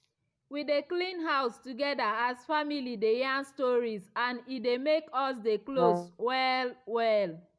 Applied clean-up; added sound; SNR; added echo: none; Brass instrument; 1 dB; none.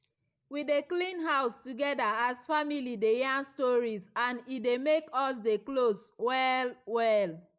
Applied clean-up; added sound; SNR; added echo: neural mask model Resemble Enhance denoiser.